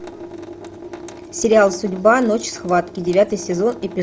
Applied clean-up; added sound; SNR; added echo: none; Drip / Sink (filling or washing) / Water tap, faucet; 15 dB; none.